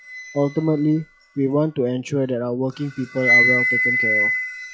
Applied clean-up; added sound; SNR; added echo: classical method log-MMSE.